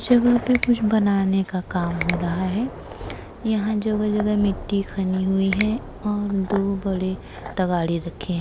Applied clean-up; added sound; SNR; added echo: none; Finger snapping + Thunder / Rain; 11 dB; none.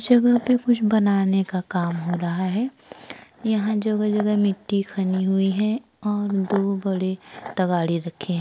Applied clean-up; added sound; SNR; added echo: none; none; none; none.